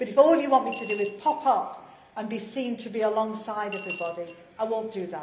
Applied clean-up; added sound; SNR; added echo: none; Coin (dropping) / Glass; 12 dB; reverberation time 0.8 s.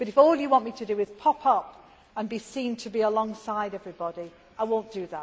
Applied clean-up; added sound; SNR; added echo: none; none; none; none.